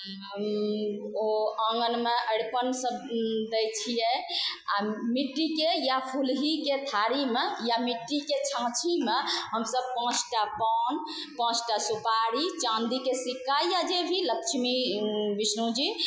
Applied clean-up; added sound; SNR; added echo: classical method Wiener filter.